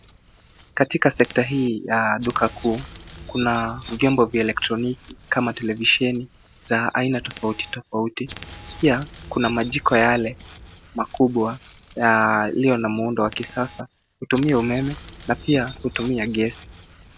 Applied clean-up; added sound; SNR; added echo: none; Chirp, tweet; 10 dB; none.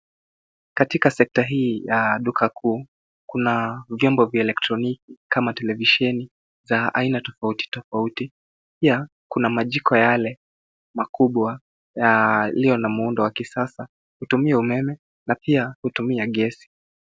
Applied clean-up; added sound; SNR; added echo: none; none; none; none.